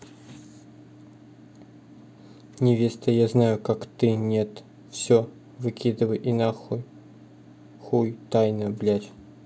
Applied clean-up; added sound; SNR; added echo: none; none; none; none.